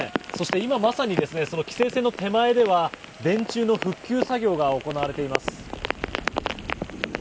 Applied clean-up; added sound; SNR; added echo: none; none; none; none.